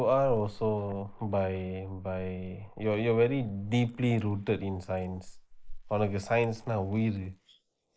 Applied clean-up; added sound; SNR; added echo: neural mask model Resemble Enhance denoiser.